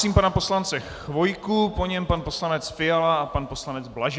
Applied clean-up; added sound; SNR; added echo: none; none; none; none.